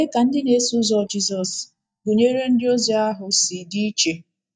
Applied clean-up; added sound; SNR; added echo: neural mask model DeepFilterNet 3.